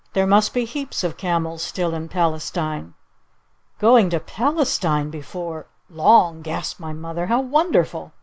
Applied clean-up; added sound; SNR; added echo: none; none; none; none.